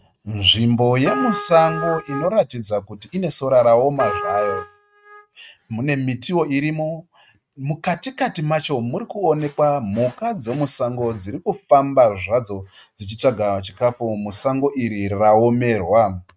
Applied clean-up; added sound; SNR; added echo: neural mask model RNNoise.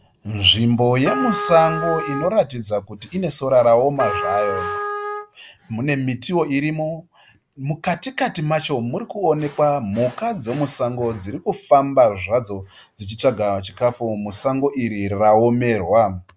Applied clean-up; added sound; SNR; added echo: none; Trumpet; 7 dB; none.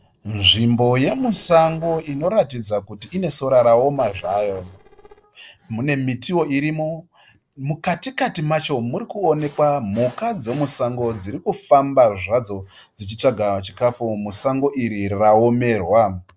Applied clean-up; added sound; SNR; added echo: neural separator model SepFormer DNS4.